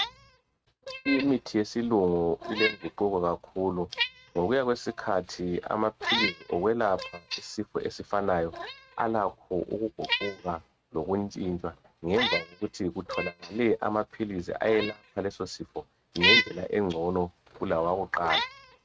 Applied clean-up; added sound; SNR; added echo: neural mask model RNNoise.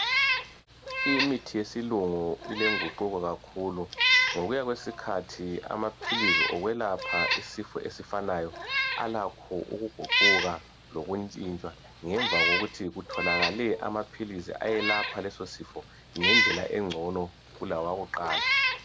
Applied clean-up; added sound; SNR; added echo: none; Meow; -2 dB; none.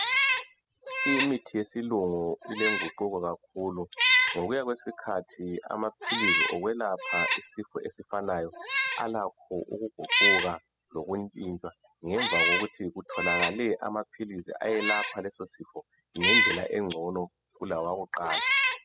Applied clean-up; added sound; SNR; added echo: classical method spectral subtraction.